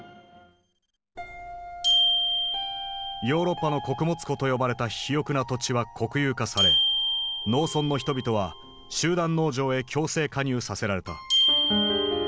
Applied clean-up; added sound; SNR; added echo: none; Glockenspiel; 2 dB; none.